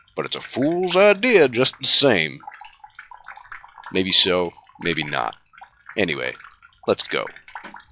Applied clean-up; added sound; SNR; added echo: classical method log-MMSE.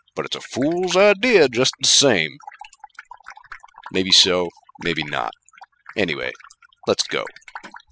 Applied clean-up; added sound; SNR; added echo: classical method spectral subtraction.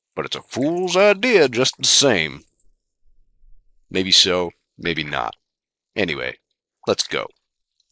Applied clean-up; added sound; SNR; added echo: neural mask model Resemble Enhance denoiser.